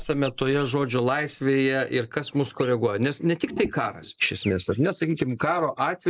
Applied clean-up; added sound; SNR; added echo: neural mask model Resemble Enhance denoiser.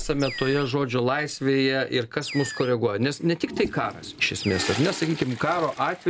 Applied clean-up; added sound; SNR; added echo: none; Animal + Toilet flush; 12 dB; none.